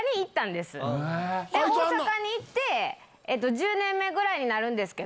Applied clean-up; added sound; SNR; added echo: none; none; none; none.